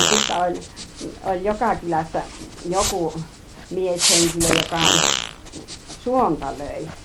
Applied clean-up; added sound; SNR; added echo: none; Fart; 0 dB; none.